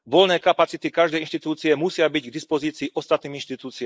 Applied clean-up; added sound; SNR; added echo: neural mask model Resemble Enhance denoiser.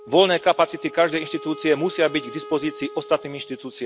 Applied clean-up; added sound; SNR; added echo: none; Wind instrument, woodwind instrument; 17 dB; none.